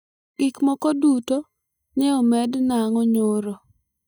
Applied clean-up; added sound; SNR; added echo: neural mask model DeepFilterNet 3.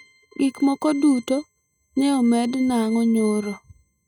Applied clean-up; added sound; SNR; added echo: neural mask model RNNoise.